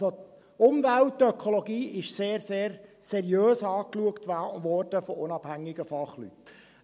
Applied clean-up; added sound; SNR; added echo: none; none; none; none.